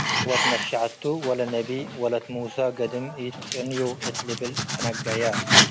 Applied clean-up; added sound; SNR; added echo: none; Domestic sounds, home sounds; -1 dB; none.